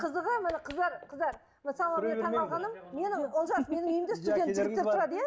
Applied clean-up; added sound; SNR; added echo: none; none; none; none.